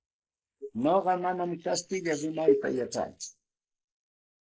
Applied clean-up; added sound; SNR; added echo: neural mask model Resemble Enhance denoiser.